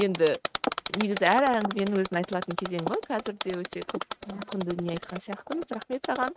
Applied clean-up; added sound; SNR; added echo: neural mask model RNNoise.